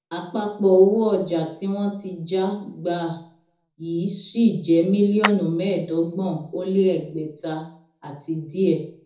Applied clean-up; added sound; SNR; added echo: none; Clapping; 8 dB; reverberation time 0.5 s.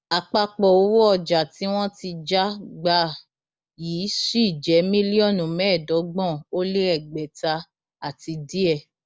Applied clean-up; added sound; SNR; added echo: none; none; none; none.